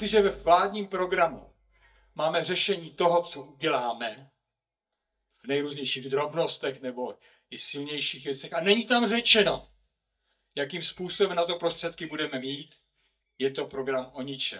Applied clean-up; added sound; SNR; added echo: neural mask model DeepFilterNet 3.